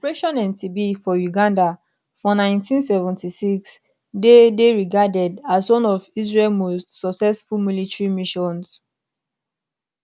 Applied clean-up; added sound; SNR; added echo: none; none; none; none.